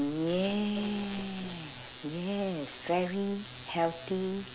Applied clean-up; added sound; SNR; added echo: none; none; none; none.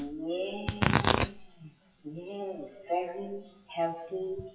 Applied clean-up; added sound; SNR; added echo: classical method WPE with log-MMSE.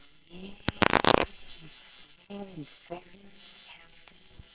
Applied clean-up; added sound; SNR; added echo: neural separator model SepFormer WHAMR!.